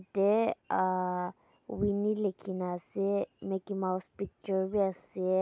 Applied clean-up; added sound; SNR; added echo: none; none; none; none.